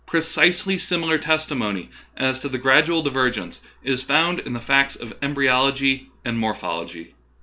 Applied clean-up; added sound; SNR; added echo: none; none; none; none.